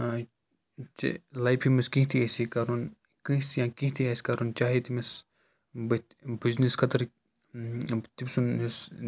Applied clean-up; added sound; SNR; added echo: none; none; none; none.